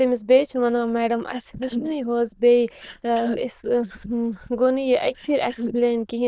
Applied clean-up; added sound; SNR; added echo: neural diffusion model UNIVERSE++.